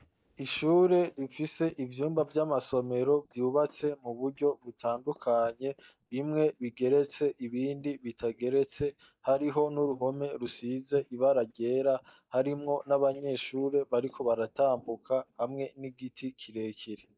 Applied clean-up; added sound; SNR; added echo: neural mask model DeepFilterNet 3.